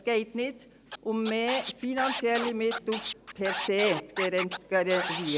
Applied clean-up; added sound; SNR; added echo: none; Scratching (performance technique); 6 dB; none.